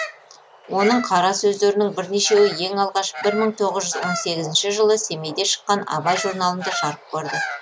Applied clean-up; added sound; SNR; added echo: none; Bird vocalization, bird call, bird song; 11 dB; none.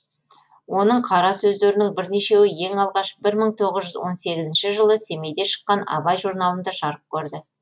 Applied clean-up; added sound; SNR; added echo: none; none; none; none.